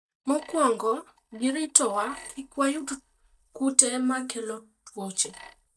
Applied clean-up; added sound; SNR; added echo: neural mask model DeepFilterNet 3.